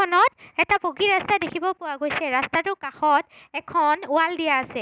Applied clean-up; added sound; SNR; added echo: none; none; none; none.